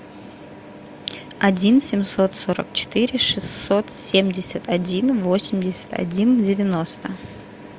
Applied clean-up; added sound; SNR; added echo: none; none; none; none.